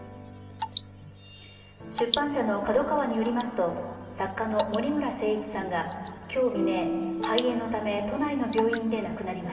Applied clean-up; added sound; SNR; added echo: none; Drip / Water; 9 dB; reverberation time 2.5 s.